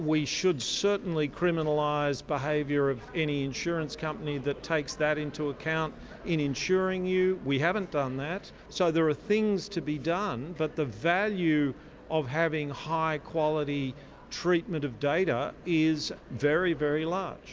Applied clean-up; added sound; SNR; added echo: none; none; none; none.